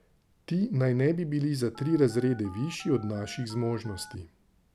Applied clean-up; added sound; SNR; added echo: none; Telephone; 20 dB; none.